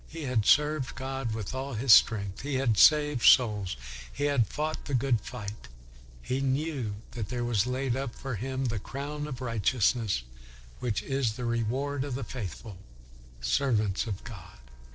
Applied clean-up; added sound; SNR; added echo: neural separator model SepFormer DNS4.